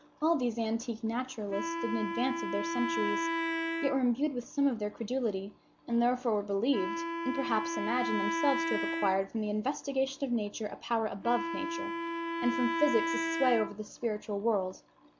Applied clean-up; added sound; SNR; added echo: none; Wind instrument, woodwind instrument; 3 dB; none.